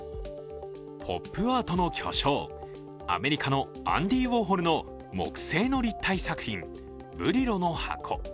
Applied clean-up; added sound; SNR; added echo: none; none; none; none.